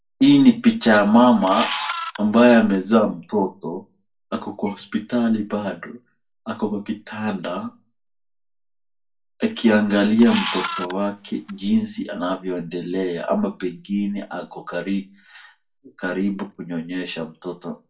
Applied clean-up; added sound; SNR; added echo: none; Camera; 9 dB; reverberation time 0.2 s.